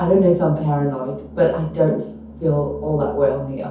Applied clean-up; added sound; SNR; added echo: none; none; none; reverberation time 0.6 s.